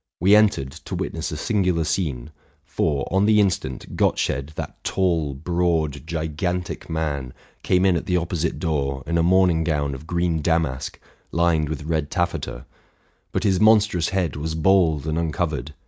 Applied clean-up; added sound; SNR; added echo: none; none; none; none.